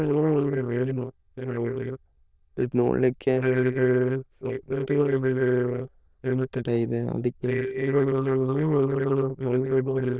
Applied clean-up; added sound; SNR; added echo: neural diffusion model UNIVERSE++.